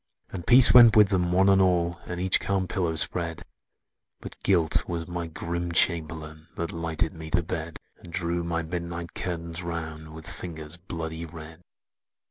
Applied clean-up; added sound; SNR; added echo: none; none; none; none.